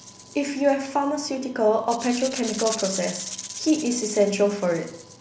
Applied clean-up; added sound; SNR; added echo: none; Rattle (instrument); 13 dB; none.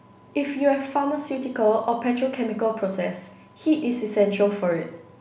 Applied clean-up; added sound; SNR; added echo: none; none; none; none.